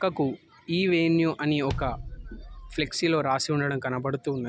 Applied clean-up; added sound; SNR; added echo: none; Bass drum; 11 dB; none.